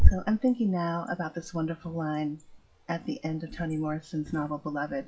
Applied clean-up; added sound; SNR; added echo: classical method WPE with log-MMSE.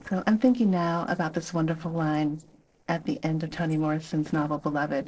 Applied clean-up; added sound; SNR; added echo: neural separator model SepFormer DNS4.